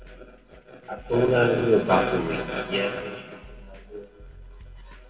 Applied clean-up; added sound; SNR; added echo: none; Drum kit; 20 dB; reverberation time 1.5 s.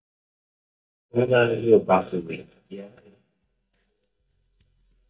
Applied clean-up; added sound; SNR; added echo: neural mask model DeepFilterNet 3.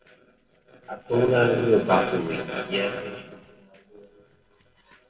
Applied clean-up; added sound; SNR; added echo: neural separator model SepFormer DNS4.